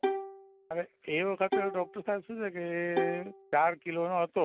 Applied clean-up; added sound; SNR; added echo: none; Bowed string instrument; 5 dB; none.